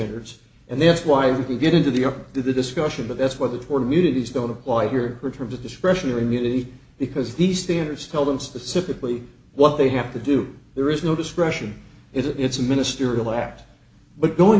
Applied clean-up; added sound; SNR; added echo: none; none; none; none.